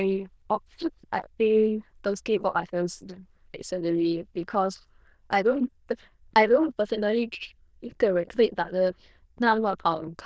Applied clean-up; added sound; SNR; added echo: neural diffusion model UNIVERSE++.